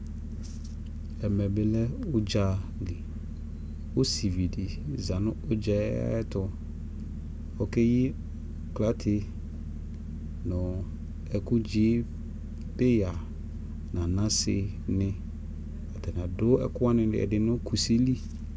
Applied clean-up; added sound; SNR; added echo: none; none; none; none.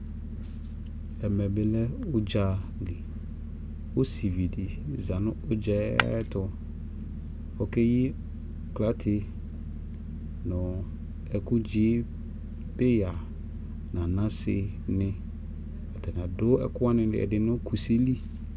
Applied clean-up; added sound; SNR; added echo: none; Shatter; 4 dB; none.